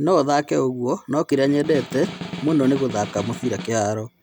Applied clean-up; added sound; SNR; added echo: none; Snare drum; 14 dB; none.